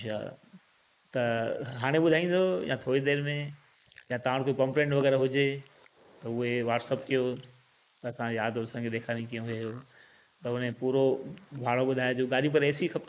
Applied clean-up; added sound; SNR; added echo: neural mask model Resemble Enhance denoiser.